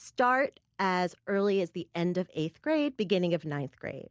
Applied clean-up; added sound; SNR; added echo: none; none; none; none.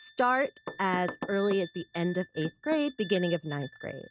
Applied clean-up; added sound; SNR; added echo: neural mask model RNNoise.